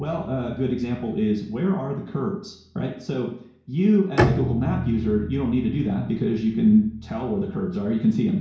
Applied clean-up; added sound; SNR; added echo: none; Bowed string instrument; 8 dB; reverberation time 0.6 s.